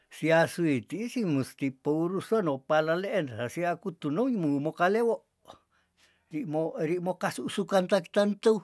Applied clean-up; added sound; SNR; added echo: none; none; none; none.